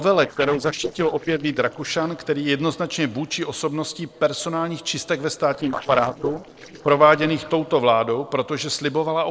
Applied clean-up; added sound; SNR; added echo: neural separator model SepFormer DNS4.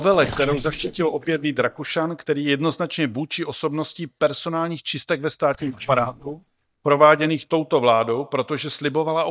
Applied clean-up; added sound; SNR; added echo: neural mask model DeepFilterNet 3.